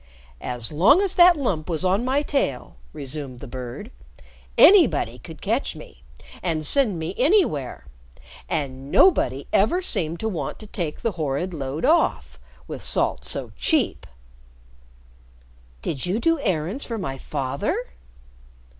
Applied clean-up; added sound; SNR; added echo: none; none; none; none.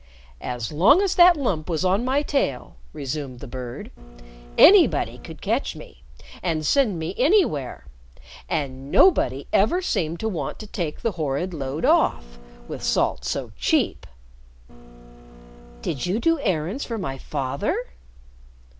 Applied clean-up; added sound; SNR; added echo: none; Printer; 20 dB; none.